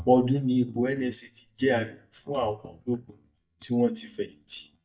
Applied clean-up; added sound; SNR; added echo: neural mask model DeepFilterNet 3.